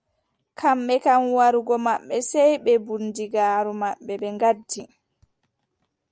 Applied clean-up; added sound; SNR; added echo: none; none; none; none.